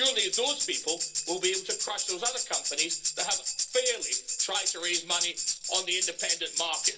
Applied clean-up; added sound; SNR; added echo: none; Tambourine; -2 dB; reverberation time 0.2 s.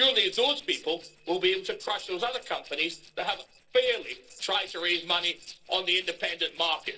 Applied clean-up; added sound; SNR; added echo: neural separator model SepFormer DNS4.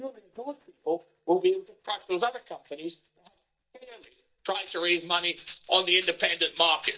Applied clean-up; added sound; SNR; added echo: neural mask model DeepFilterNet 3.